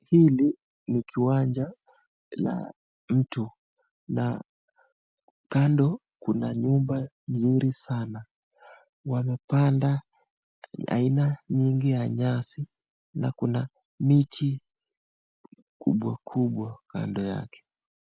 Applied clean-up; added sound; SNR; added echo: none; none; none; none.